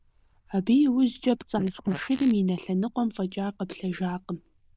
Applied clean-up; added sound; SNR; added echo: neural diffusion model UNIVERSE++.